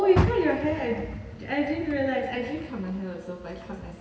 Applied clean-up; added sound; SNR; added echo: none; Car; 6 dB; reverberation time 1.5 s.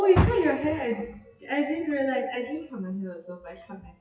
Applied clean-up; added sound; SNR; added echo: classical method WPE with log-MMSE.